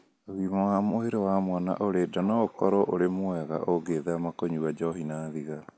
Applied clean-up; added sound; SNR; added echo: none; none; none; none.